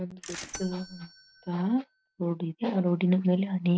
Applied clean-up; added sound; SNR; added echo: none; Bell / Mechanisms; 18 dB; none.